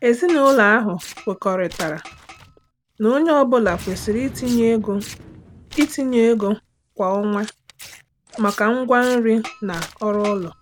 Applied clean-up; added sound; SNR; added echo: none; Boom + Tearing; 18 dB; none.